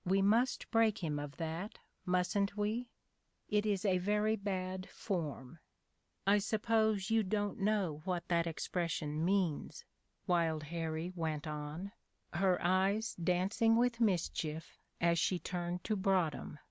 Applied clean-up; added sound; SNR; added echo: none; none; none; none.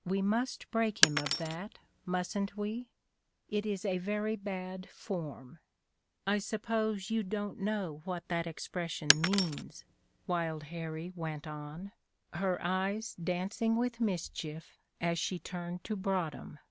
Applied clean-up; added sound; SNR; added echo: none; Shatter; 0 dB; none.